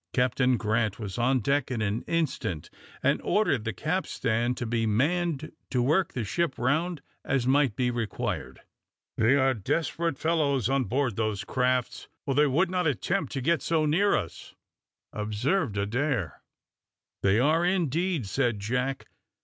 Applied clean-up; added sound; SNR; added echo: none; none; none; none.